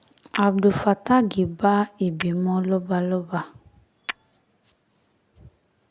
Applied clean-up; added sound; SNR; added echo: none; Tap / Hammer; 18 dB; none.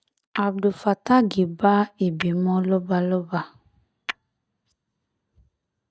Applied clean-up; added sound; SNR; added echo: neural mask model DeepFilterNet 3.